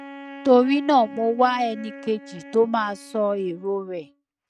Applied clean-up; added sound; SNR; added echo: neural mask model RNNoise.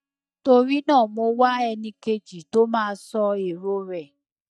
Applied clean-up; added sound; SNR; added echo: neural mask model DeepFilterNet 3.